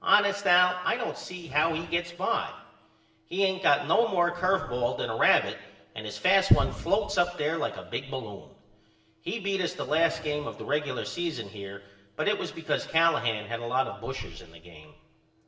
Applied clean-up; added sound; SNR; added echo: none; Dog; 20 dB; reverberation time 1.0 s.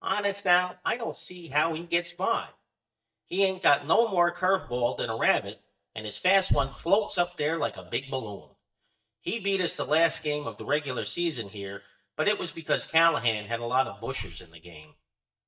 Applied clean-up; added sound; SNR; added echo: neural mask model DeepFilterNet 3.